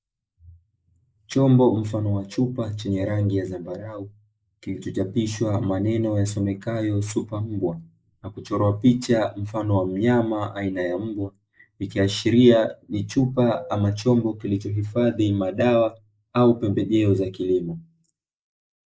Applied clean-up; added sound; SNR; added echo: neural mask model Resemble Enhance denoiser.